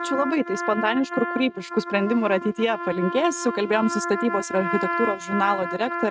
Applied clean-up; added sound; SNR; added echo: neural mask model RNNoise.